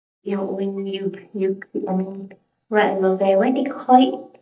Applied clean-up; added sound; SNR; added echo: neural mask model DeepFilterNet 3.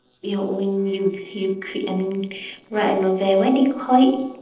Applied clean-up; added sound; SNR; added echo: neural separator model SepFormer DNS4.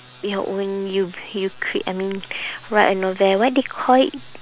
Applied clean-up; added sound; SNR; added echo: none; none; none; none.